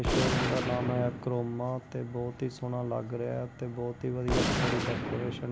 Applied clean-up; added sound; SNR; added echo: none; Gunshot, gunfire; 1 dB; none.